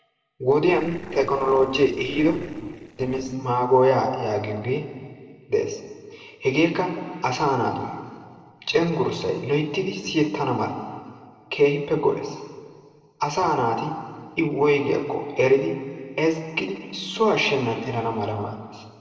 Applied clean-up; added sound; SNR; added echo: neural separator model SepFormer DNS4.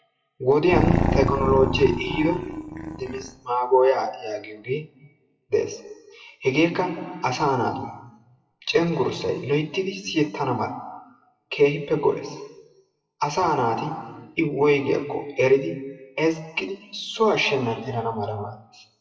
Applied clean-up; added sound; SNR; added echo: classical method WPE with log-MMSE.